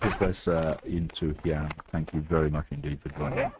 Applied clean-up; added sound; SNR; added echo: neural mask model RNNoise.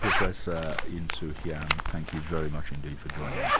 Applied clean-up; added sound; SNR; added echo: none; Zipper (clothing); -5 dB; none.